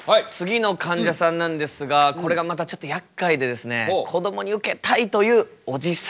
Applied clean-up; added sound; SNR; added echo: none; none; none; none.